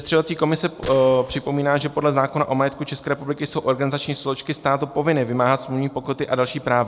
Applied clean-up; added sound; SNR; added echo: none; Gunshot, gunfire; 18 dB; none.